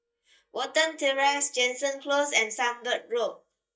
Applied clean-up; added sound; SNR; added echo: neural mask model DeepFilterNet 3.